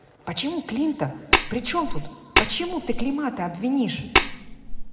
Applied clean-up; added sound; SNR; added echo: none; Tap; -4 dB; reverberation time 3.0 s.